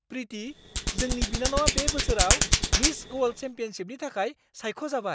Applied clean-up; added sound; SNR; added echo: none; Hands; -5 dB; none.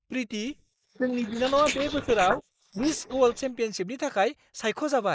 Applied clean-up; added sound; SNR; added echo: neural mask model Resemble Enhance denoiser.